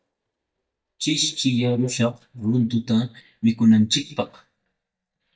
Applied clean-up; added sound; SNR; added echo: neural mask model DeepFilterNet 3.